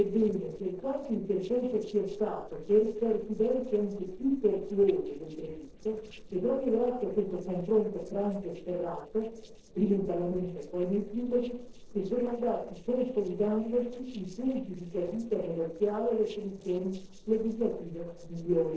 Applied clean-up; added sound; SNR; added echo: neural separator model SepFormer DNS4.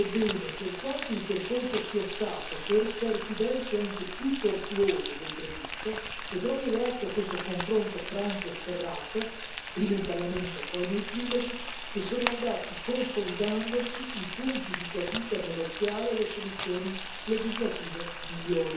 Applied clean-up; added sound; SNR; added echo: none; Frying (food); 5 dB; reverberation time 2.2 s.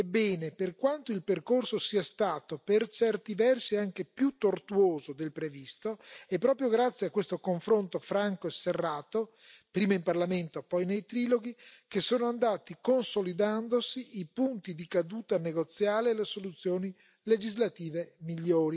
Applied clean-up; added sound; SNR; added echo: none; none; none; none.